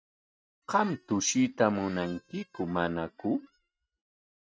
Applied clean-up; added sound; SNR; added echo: neural mask model RNNoise.